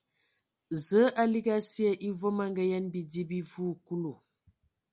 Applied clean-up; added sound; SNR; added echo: none; none; none; none.